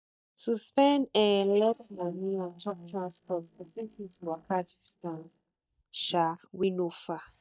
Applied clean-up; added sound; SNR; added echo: neural mask model DeepFilterNet 3.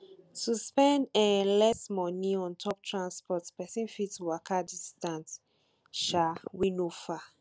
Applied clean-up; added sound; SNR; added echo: none; none; none; none.